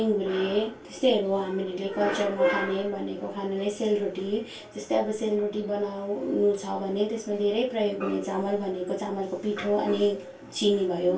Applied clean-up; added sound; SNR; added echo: none; none; none; reverberation time 0.2 s.